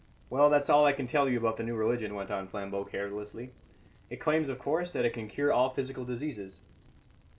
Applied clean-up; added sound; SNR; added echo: none; none; none; none.